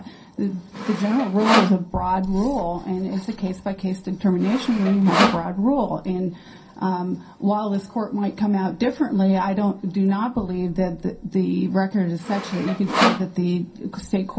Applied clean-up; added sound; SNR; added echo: none; Sawing; 2 dB; reverberation time 0.3 s.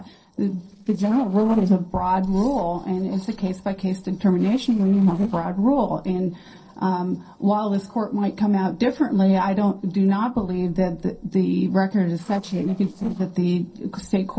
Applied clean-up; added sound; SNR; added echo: neural separator model SepFormer DNS4.